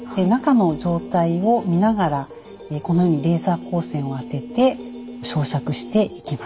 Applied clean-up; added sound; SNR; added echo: none; Telephone; 15 dB; none.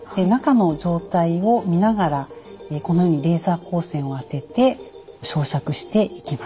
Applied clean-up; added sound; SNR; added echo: none; none; none; none.